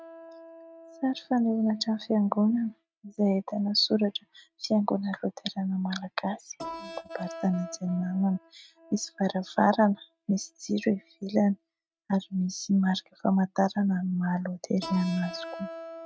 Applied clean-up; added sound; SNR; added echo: neural mask model RNNoise.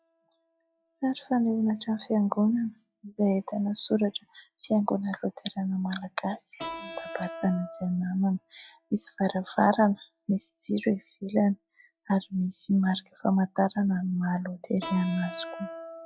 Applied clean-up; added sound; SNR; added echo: classical method log-MMSE.